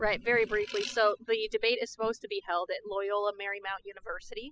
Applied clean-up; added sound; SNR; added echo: classical method spectral subtraction.